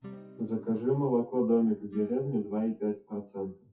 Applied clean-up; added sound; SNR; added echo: classical method WPE with log-MMSE.